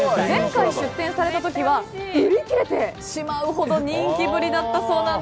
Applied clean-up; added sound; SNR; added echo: none; none; none; none.